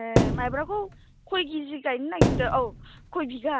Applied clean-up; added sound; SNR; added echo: none; Thump, thud; -2 dB; none.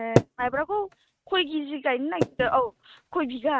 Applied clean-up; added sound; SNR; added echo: neural mask model RNNoise.